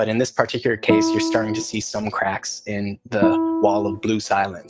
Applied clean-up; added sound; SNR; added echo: neural mask model RNNoise.